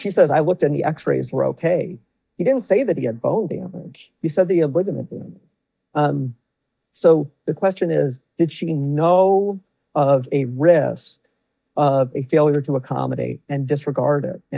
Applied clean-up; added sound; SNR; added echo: neural mask model DeepFilterNet 3.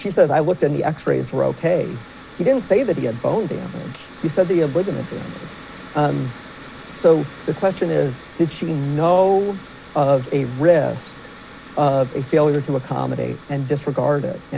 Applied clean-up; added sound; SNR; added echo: none; Mechanical fan; 19 dB; none.